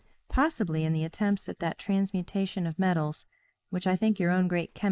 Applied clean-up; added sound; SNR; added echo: neural mask model Resemble Enhance denoiser.